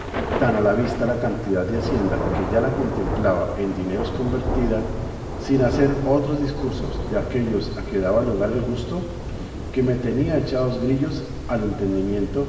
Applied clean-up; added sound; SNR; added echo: none; Thunder / Rain; 6 dB; reverberation time 2.3 s.